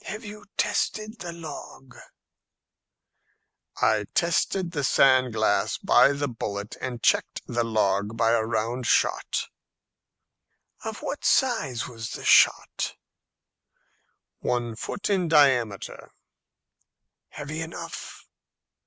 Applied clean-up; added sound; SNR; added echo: none; none; none; none.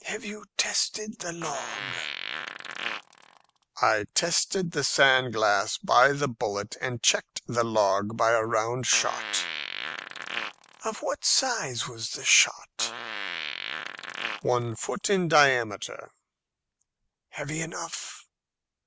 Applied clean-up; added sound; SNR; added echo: none; Fart; 9 dB; none.